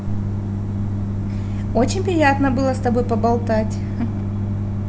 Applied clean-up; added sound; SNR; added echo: none; none; none; none.